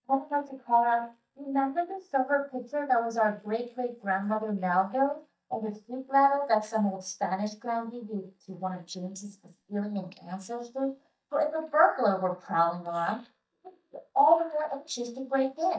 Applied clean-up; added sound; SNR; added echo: neural mask model DeepFilterNet 3.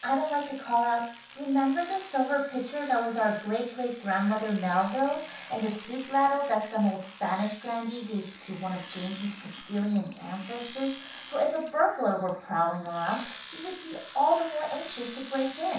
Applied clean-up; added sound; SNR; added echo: none; Domestic sounds, home sounds; 16 dB; reverberation time 0.7 s.